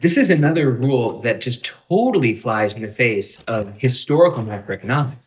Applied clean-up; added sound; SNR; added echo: neural mask model DeepFilterNet 3.